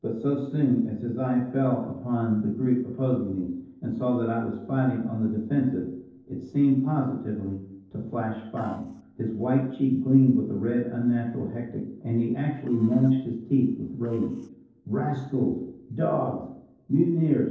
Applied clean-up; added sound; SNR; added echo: neural separator model SepFormer DNS4.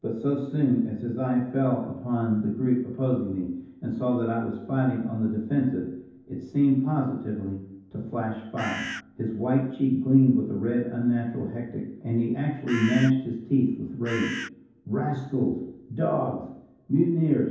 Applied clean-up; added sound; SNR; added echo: none; Bird; 8 dB; reverberation time 0.9 s.